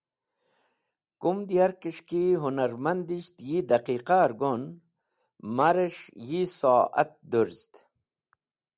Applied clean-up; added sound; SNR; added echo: none; none; none; none.